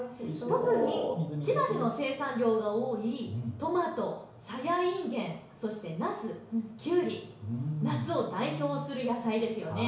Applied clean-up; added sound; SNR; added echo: none; none; none; reverberation time 0.6 s.